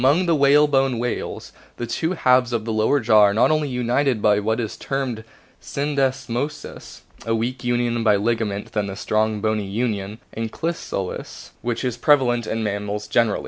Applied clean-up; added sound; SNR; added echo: none; none; none; none.